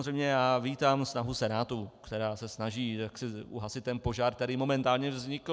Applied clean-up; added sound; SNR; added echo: none; none; none; none.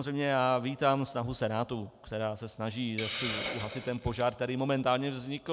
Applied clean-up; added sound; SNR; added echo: none; Hiss; 11 dB; none.